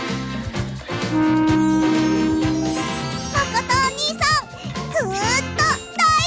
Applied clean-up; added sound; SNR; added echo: none; Wind instrument, woodwind instrument; -2 dB; none.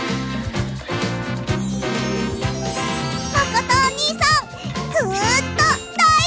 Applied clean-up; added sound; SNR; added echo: none; none; none; none.